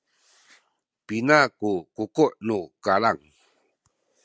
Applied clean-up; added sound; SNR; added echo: none; none; none; none.